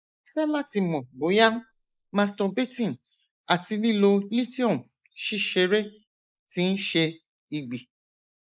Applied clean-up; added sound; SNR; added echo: neural mask model Resemble Enhance denoiser.